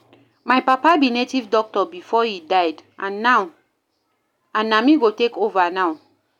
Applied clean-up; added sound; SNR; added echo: none; none; none; none.